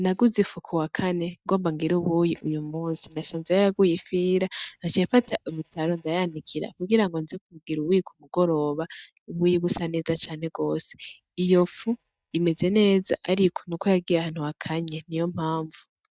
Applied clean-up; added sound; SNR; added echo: neural mask model DeepFilterNet 3.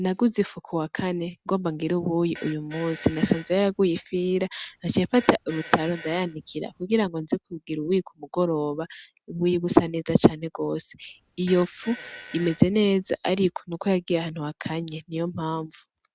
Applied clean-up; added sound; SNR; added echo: none; Fart; 18 dB; none.